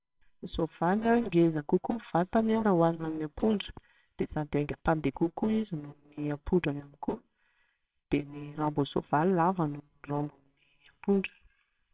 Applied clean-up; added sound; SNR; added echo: neural separator model SepFormer WHAMR!.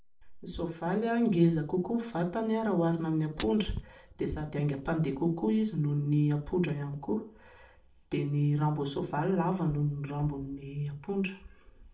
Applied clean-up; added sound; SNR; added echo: neural separator model SepFormer DNS4.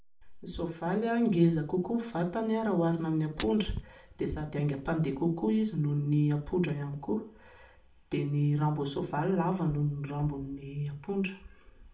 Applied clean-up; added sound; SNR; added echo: none; Shatter; 14 dB; reverberation time 0.4 s.